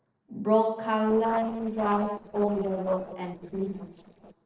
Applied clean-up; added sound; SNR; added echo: neural separator model SepFormer DNS4.